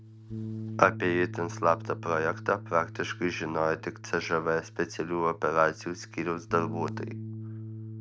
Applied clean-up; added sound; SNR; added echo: none; Bass guitar; 10 dB; none.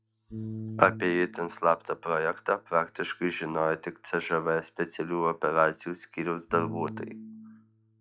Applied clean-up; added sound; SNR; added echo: classical method log-MMSE.